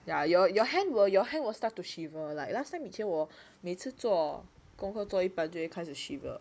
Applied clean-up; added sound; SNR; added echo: none; none; none; none.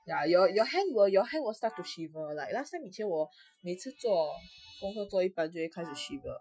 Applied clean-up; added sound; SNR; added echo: classical method Wiener filter.